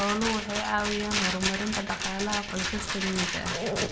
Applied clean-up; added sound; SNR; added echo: none; Rattle; 1 dB; reverberation time 0.6 s.